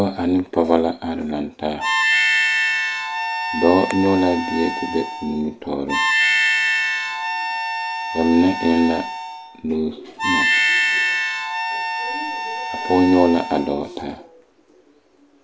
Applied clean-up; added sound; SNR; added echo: none; Harmonica; 0 dB; none.